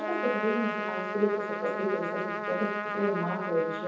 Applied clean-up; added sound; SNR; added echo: none; Trumpet; 3 dB; reverberation time 0.7 s.